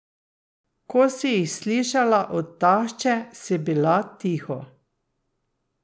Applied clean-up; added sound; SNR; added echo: none; none; none; none.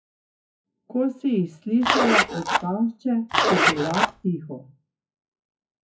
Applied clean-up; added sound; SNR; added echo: classical method WPE with log-MMSE.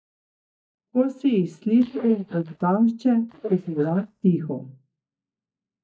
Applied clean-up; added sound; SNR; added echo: neural mask model DeepFilterNet 3.